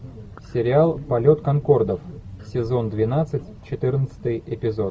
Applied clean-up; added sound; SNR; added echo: none; none; none; none.